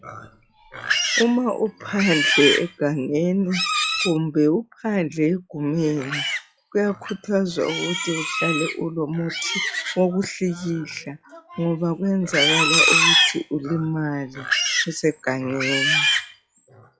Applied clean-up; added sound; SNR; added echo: classical method log-MMSE.